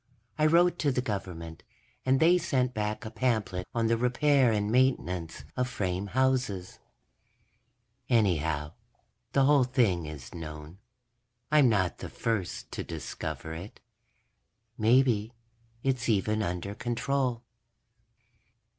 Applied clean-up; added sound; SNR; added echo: none; none; none; none.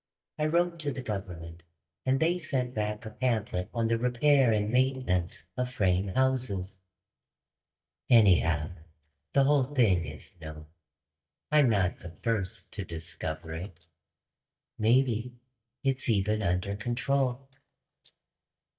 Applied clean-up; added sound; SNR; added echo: neural mask model DeepFilterNet 3.